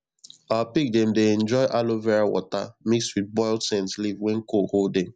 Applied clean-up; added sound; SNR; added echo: none; none; none; none.